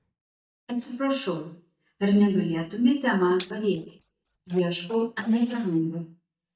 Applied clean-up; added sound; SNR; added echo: neural mask model DeepFilterNet 3.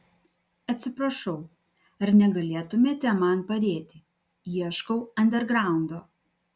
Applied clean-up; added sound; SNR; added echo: none; none; none; none.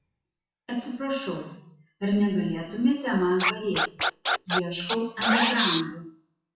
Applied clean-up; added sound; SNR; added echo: classical method WPE with log-MMSE.